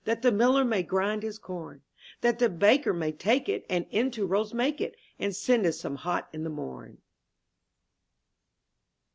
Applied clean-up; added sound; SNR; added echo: none; none; none; none.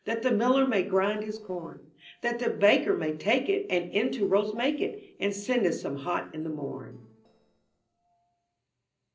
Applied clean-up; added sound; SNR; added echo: neural separator model SepFormer DNS4.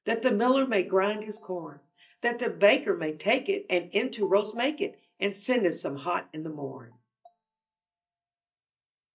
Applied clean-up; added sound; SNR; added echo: neural mask model DeepFilterNet 3.